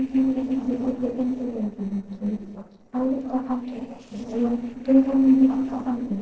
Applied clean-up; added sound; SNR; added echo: neural separator model SepFormer DNS4.